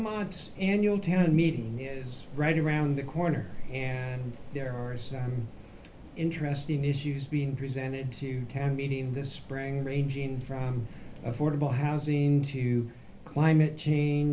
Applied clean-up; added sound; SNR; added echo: none; Rain; 13 dB; reverberation time 0.3 s.